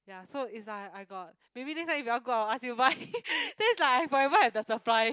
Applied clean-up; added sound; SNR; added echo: none; none; none; none.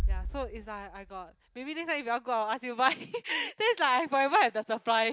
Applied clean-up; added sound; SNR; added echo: none; Bass drum; 10 dB; none.